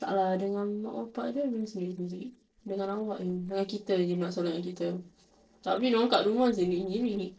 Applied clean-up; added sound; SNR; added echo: neural separator model SepFormer DNS4.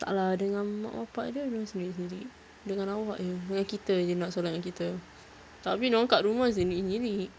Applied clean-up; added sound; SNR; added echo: none; none; none; none.